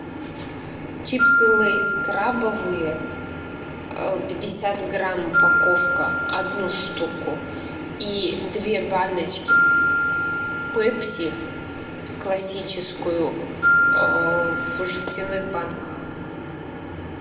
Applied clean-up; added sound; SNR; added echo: none; Glockenspiel; -1 dB; reverberation time 1.4 s.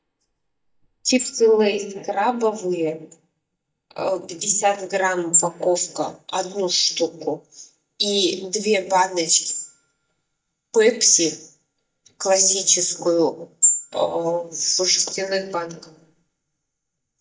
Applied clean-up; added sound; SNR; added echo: neural mask model DeepFilterNet 3.